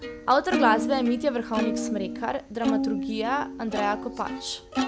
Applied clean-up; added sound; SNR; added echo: none; Plucked string instrument; 3 dB; none.